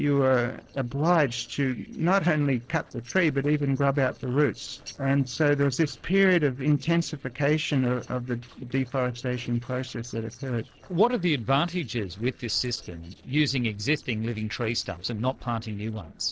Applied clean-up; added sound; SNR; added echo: neural separator model SepFormer DNS4.